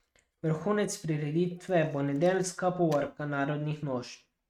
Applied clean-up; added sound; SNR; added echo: neural mask model RNNoise.